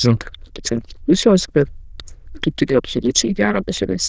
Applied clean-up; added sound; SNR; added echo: neural diffusion model UNIVERSE++.